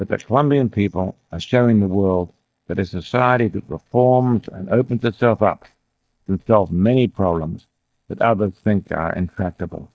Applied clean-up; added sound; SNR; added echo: neural mask model DeepFilterNet 3.